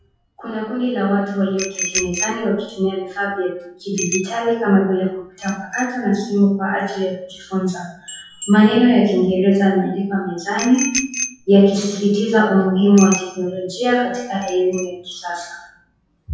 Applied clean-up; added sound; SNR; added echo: classical method WPE with log-MMSE.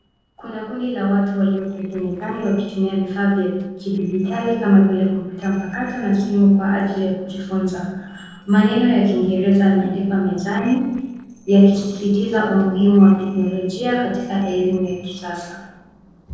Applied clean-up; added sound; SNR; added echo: neural separator model SepFormer DNS4.